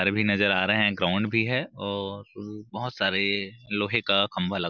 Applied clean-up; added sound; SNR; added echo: none; none; none; none.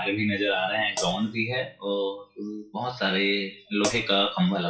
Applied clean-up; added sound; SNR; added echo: classical method WPE with log-MMSE.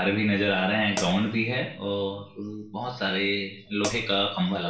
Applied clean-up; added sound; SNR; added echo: none; Hi-hat; 9 dB; reverberation time 0.6 s.